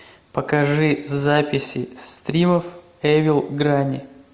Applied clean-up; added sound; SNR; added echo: none; none; none; none.